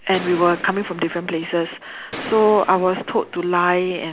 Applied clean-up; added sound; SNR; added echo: none; Gunshot, gunfire; 15 dB; none.